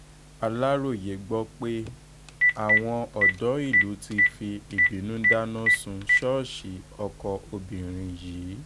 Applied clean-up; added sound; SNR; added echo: none; Telephone; -2 dB; none.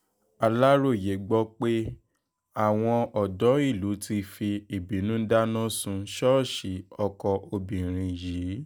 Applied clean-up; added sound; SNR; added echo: none; none; none; none.